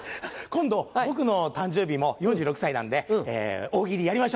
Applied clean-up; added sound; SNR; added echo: none; none; none; none.